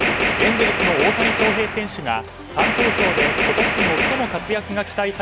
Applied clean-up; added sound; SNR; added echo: none; Gunshot, gunfire; -2 dB; none.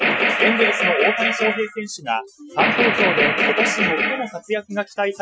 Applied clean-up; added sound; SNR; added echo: classical method Wiener filter.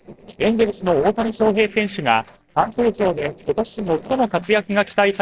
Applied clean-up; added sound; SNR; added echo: neural separator model SepFormer DNS4.